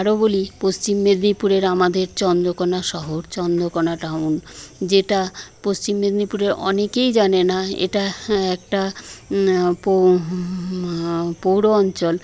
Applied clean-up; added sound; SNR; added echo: none; none; none; none.